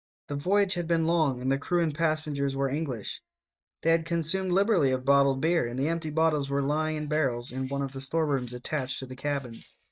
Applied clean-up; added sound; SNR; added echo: neural mask model DeepFilterNet 3.